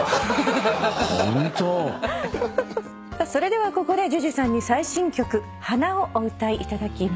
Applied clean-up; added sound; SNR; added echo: none; none; none; none.